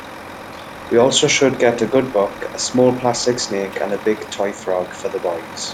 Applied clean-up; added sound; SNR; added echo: none; Truck; 14 dB; none.